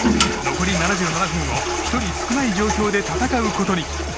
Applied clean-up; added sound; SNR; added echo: none; Toilet flush; 2 dB; none.